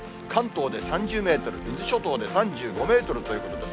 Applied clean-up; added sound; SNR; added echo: none; none; none; none.